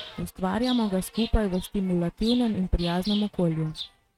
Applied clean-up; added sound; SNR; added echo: neural mask model RNNoise.